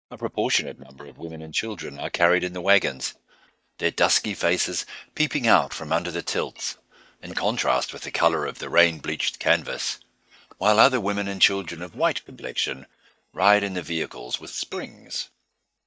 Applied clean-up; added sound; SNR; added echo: neural mask model DeepFilterNet 3.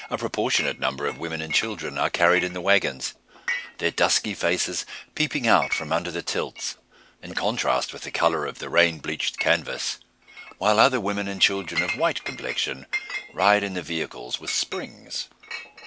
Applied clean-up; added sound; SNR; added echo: none; Chink, clink; 12 dB; none.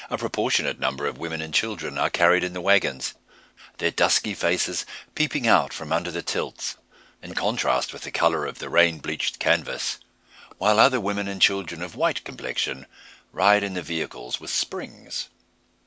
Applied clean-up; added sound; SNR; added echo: none; none; none; none.